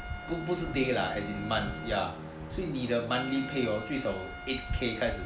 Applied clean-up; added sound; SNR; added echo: none; Bowed string instrument + Trumpet; 9 dB; none.